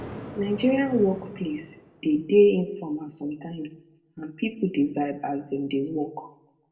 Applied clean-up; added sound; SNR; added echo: none; Thunder; 19 dB; reverberation time 0.6 s.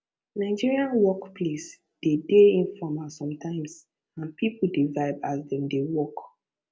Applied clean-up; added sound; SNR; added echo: none; none; none; none.